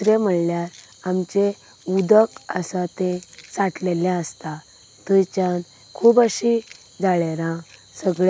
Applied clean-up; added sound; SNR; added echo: none; none; none; none.